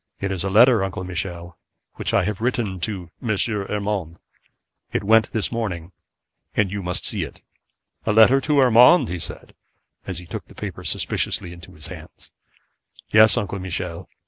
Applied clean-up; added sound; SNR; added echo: none; none; none; none.